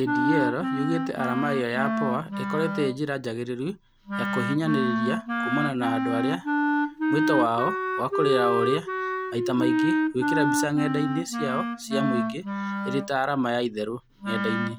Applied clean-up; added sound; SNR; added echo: none; Wind instrument, woodwind instrument; -1 dB; none.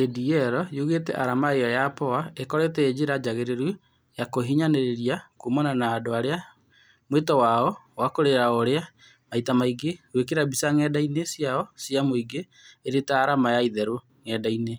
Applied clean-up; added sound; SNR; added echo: none; none; none; none.